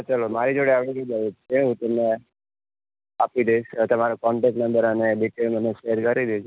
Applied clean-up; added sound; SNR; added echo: none; none; none; none.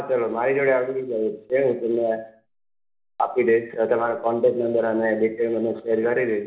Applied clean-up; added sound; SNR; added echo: none; none; none; reverberation time 0.6 s.